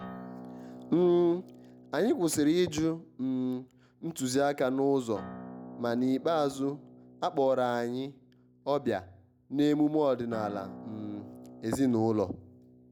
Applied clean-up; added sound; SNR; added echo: none; Acoustic guitar; 18 dB; none.